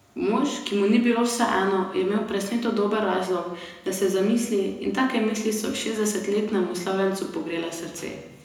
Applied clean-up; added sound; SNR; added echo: none; none; none; reverberation time 0.9 s.